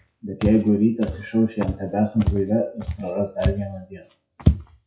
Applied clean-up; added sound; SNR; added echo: classical method WPE with log-MMSE.